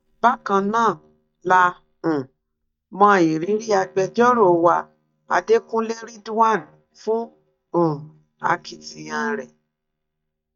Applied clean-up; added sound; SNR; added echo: neural mask model DeepFilterNet 3.